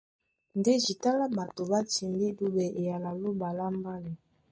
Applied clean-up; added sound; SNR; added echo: neural mask model DeepFilterNet 3.